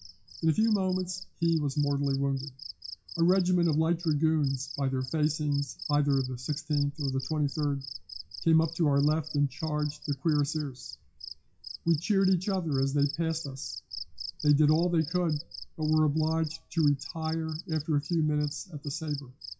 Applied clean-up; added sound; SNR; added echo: classical method WPE with log-MMSE.